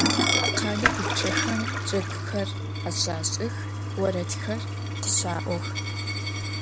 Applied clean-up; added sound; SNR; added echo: none; Toilet flush + Coin (dropping); -3 dB; none.